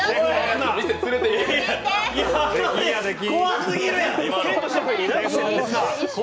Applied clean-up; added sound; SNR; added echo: none; none; none; none.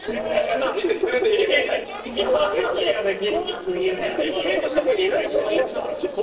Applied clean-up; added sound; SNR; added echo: neural separator model SepFormer DNS4.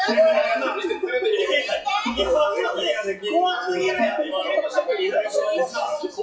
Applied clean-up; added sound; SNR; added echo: classical method WPE with log-MMSE.